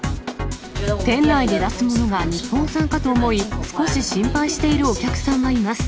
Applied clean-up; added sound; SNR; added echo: none; none; none; none.